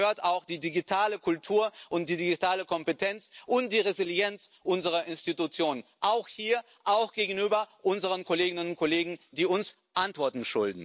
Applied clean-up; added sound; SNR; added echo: none; none; none; none.